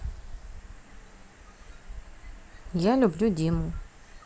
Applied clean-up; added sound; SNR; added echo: none; none; none; none.